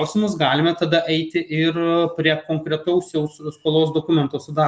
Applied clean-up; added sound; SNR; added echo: none; none; none; none.